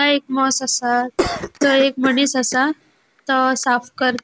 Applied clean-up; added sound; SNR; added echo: none; Cough; 10 dB; none.